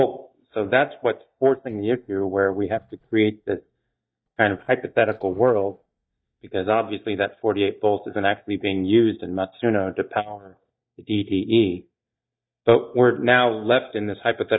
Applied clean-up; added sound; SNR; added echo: neural mask model DeepFilterNet 3.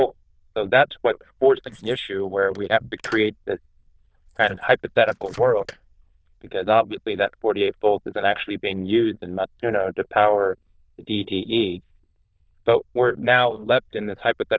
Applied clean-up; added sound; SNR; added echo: neural diffusion model UNIVERSE++.